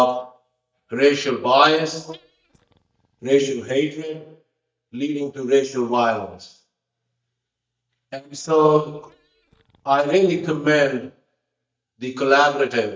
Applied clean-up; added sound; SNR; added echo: neural mask model DeepFilterNet 3.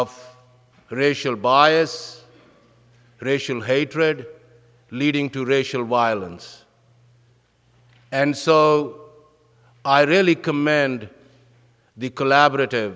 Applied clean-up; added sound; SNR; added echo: none; none; none; none.